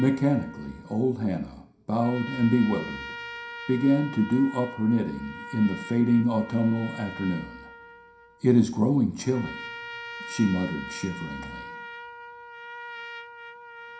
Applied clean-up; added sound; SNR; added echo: none; Trumpet; 14 dB; reverberation time 0.5 s.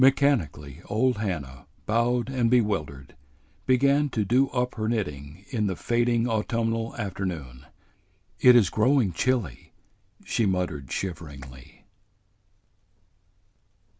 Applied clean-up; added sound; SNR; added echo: none; none; none; none.